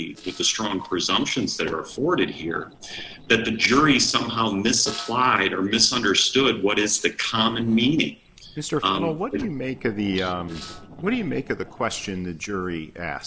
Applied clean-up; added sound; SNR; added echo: neural separator model SepFormer DNS4.